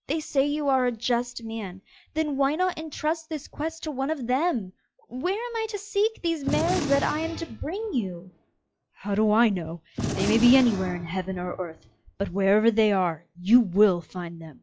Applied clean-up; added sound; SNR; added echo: classical method log-MMSE.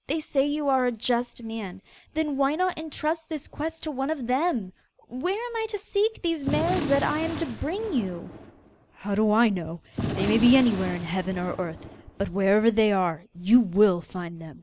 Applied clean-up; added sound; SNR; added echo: none; Gunshot, gunfire; 8 dB; none.